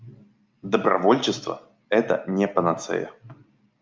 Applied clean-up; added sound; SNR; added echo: none; none; none; none.